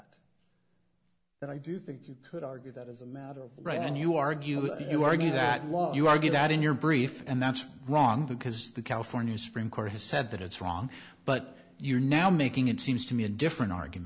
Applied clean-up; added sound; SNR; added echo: none; none; none; none.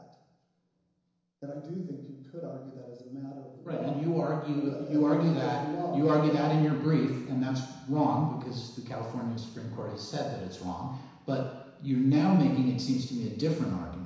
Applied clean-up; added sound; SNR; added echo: none; none; none; reverberation time 1.0 s.